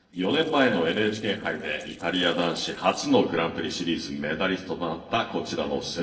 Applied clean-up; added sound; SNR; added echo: neural separator model SepFormer DNS4.